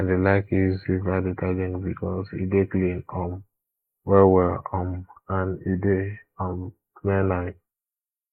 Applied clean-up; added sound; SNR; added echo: neural mask model Resemble Enhance denoiser.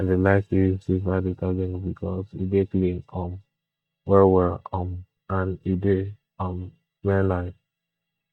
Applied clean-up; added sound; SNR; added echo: neural mask model DeepFilterNet 3.